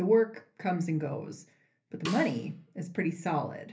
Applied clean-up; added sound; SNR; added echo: none; Snare drum; 13 dB; reverberation time 0.3 s.